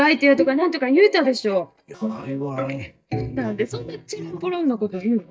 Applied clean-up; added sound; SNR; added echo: neural mask model DeepFilterNet 3.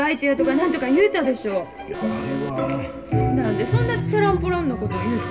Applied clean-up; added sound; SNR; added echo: none; Alarm; 15 dB; reverberation time 1.0 s.